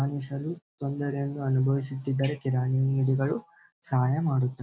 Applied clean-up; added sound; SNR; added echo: none; none; none; none.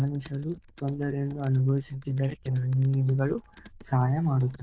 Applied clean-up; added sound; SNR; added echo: neural diffusion model UNIVERSE++.